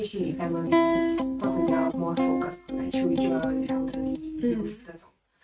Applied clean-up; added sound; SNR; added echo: neural mask model RNNoise.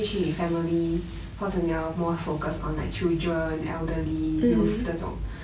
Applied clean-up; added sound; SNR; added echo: none; none; none; none.